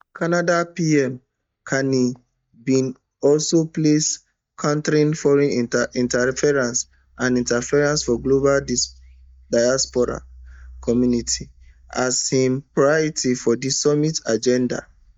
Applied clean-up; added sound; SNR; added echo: neural mask model DeepFilterNet 3.